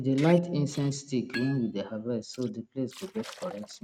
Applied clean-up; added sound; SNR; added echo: neural mask model RNNoise.